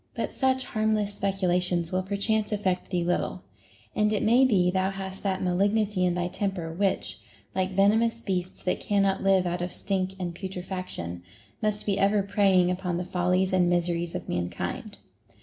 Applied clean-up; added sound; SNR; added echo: none; none; none; none.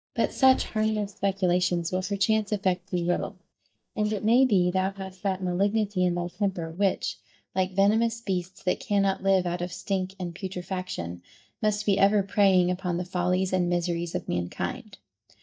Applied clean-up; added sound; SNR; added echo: neural mask model DeepFilterNet 3.